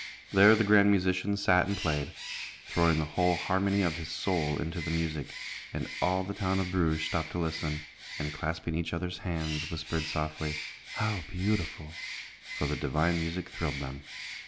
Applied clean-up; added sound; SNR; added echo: none; Bird; 11 dB; none.